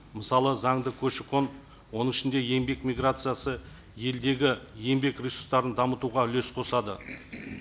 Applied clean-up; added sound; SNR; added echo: none; none; none; none.